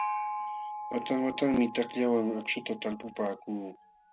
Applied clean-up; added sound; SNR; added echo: none; Gong; 8 dB; none.